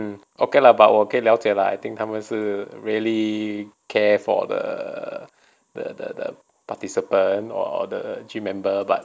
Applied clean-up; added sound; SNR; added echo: none; none; none; none.